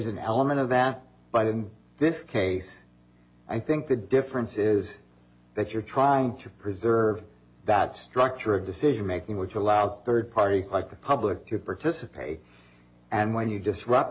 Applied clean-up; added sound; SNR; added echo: none; none; none; none.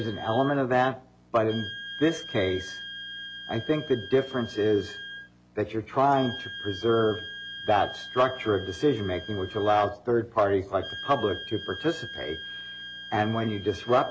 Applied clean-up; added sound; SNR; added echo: none; Wind instrument, woodwind instrument; 13 dB; none.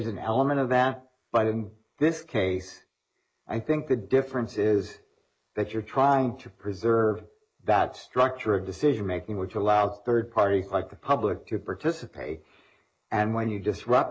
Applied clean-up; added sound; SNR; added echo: neural mask model Resemble Enhance denoiser.